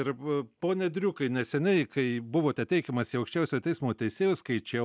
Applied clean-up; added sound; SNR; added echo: none; none; none; none.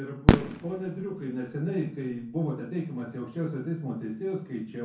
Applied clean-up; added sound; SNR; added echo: none; Fireworks; -4 dB; reverberation time 0.5 s.